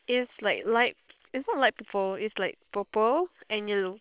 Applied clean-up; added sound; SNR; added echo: neural separator model SepFormer WHAM!.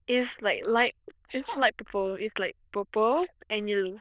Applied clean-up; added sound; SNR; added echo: neural diffusion model UNIVERSE++.